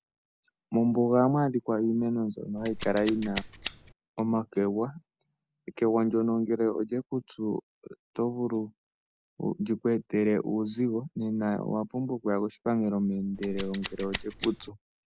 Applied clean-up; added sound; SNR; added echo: none; Scissors; 3 dB; none.